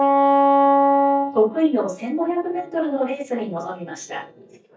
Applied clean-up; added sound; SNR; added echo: neural mask model DeepFilterNet 3.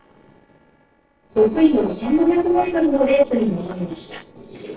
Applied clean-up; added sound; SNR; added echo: neural separator model SepFormer DNS4.